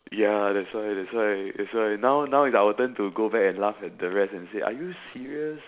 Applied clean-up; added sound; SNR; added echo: none; none; none; none.